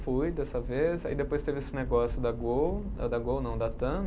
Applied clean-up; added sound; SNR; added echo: none; Accelerating, revving, vroom; 6 dB; none.